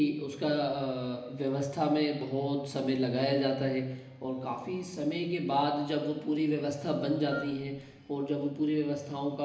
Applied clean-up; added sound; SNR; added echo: none; Wind instrument, woodwind instrument; 15 dB; reverberation time 1.0 s.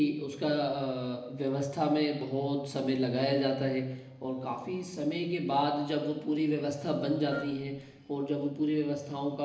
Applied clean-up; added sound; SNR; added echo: neural separator model SepFormer DNS4.